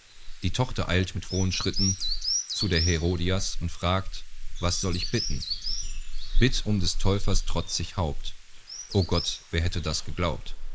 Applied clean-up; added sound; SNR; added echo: neural mask model Resemble Enhance denoiser.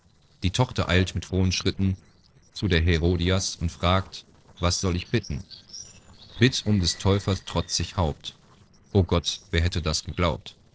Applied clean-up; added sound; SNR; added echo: neural separator model SepFormer DNS4.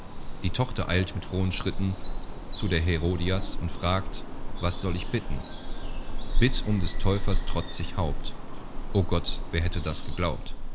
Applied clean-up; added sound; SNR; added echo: none; Bird vocalization, bird call, bird song; -2 dB; none.